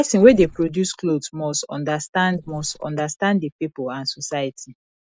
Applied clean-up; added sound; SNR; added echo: neural mask model Resemble Enhance denoiser.